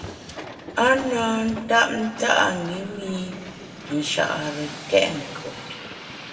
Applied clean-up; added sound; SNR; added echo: none; Hiss; 14 dB; reverberation time 1.6 s.